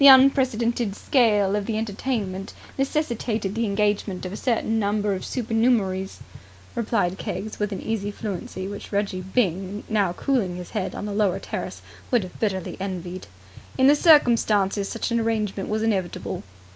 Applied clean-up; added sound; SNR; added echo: none; none; none; none.